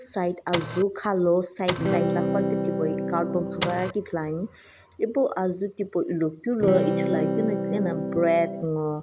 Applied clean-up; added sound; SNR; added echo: none; Electric guitar / Strum + Printer; 0 dB; none.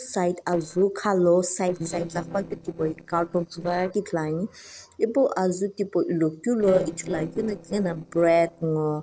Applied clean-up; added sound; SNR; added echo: neural separator model SepFormer DNS4.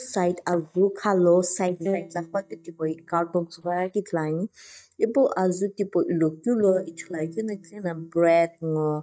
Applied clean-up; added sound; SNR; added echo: neural mask model DeepFilterNet 3.